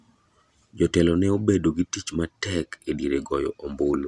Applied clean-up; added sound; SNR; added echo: none; none; none; none.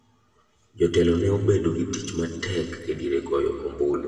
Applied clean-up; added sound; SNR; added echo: none; none; none; reverberation time 2.1 s.